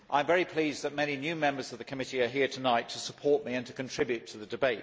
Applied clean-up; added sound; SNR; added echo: none; none; none; none.